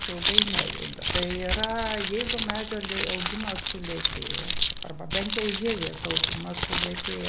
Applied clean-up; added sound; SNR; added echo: none; Keys jangling; -4 dB; none.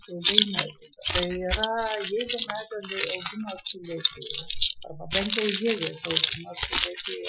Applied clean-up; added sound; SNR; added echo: classical method Wiener filter.